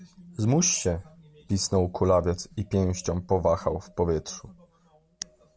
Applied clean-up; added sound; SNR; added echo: none; none; none; none.